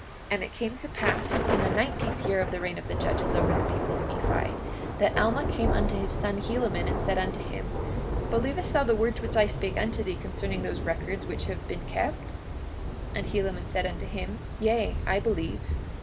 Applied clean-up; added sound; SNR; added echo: none; Thunder / Rain; 0 dB; none.